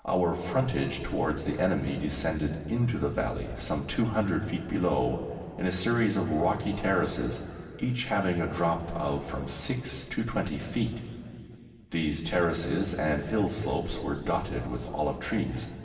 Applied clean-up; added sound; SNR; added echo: none; none; none; reverberation time 2.8 s.